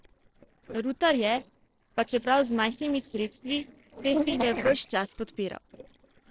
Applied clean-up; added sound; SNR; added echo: neural separator model SepFormer DNS4.